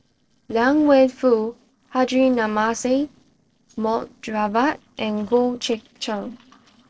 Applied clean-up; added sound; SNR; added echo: neural separator model SepFormer DNS4.